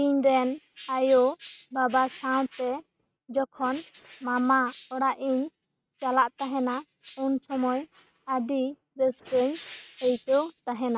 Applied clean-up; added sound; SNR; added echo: neural mask model RNNoise.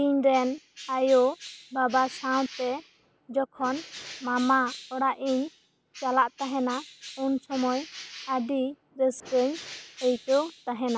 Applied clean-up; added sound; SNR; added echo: none; Bird; 17 dB; none.